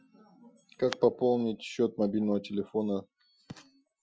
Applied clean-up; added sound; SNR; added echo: classical method Wiener filter.